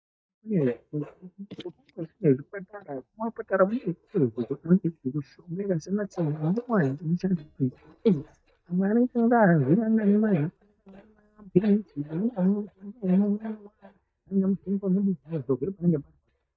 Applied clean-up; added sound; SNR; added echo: neural mask model DeepFilterNet 3.